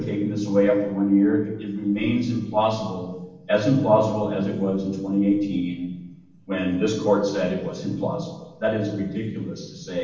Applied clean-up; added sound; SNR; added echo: none; none; none; reverberation time 0.9 s.